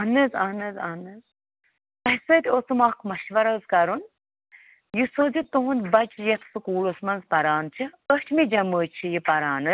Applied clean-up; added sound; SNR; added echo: none; none; none; none.